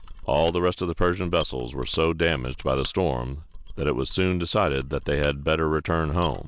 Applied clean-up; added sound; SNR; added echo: none; Mechanisms; 15 dB; none.